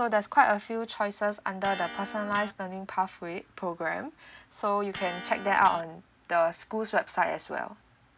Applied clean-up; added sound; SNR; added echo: none; Electric guitar; 15 dB; none.